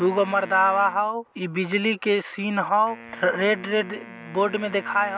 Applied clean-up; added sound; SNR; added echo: none; Wind instrument, woodwind instrument; 19 dB; none.